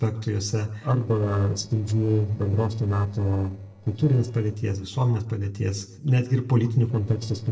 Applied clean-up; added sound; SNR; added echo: neural separator model SepFormer DNS4.